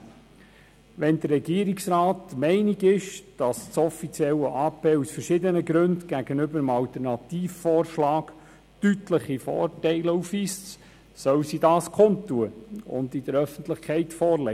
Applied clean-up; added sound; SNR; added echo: none; none; none; none.